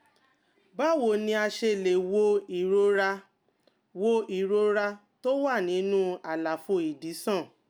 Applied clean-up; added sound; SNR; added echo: none; none; none; none.